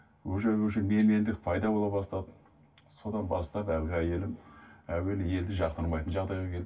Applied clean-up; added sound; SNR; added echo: none; Tambourine; 20 dB; reverberation time 0.2 s.